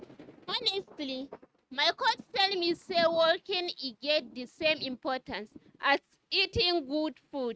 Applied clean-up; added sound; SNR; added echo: neural mask model RNNoise.